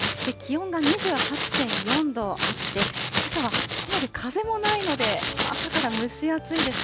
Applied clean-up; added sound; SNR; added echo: none; Domestic sounds, home sounds; -4 dB; none.